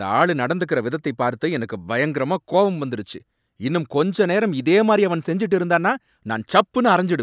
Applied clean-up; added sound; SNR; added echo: none; none; none; none.